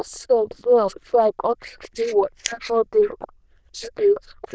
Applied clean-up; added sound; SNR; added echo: neural diffusion model UNIVERSE++.